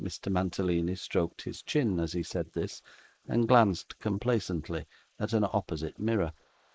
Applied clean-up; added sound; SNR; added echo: neural mask model Resemble Enhance denoiser.